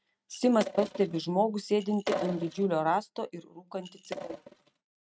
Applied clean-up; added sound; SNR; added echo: neural mask model RNNoise.